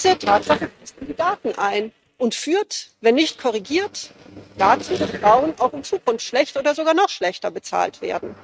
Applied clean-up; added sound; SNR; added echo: neural mask model RNNoise.